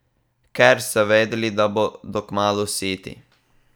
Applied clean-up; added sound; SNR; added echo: none; none; none; none.